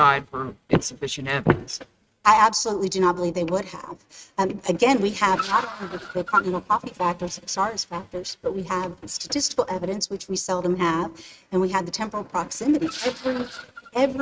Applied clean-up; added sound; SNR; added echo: neural mask model RNNoise.